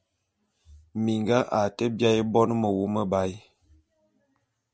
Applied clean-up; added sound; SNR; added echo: none; none; none; none.